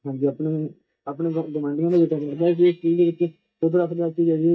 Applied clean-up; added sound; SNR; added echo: neural mask model DeepFilterNet 3.